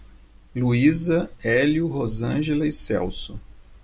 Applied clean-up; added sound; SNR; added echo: none; none; none; none.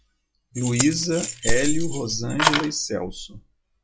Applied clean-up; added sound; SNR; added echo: classical method log-MMSE.